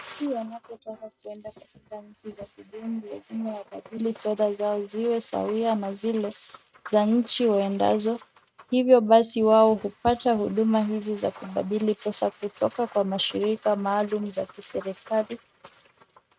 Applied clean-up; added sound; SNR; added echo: neural mask model RNNoise.